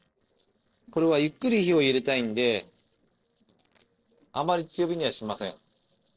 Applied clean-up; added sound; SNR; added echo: neural separator model SepFormer DNS4.